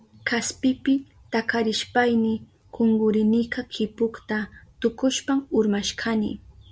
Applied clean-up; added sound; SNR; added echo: none; none; none; none.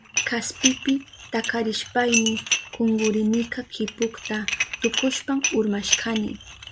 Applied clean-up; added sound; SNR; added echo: none; Dishes, pots, and pans; 4 dB; none.